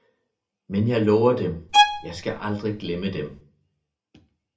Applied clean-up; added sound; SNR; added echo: none; Bowed string instrument; -2 dB; reverberation time 0.3 s.